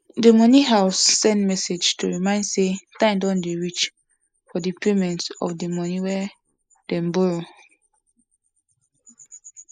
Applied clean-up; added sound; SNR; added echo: neural mask model Resemble Enhance denoiser.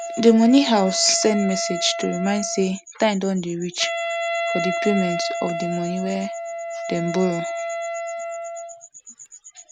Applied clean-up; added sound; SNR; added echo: none; Wind instrument, woodwind instrument; 6 dB; none.